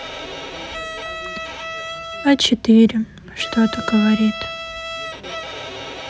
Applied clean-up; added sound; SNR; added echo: none; Bowed string instrument; 10 dB; none.